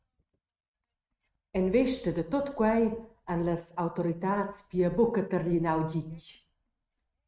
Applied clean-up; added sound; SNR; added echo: neural mask model RNNoise.